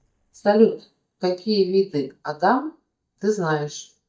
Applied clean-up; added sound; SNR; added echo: neural mask model DeepFilterNet 3.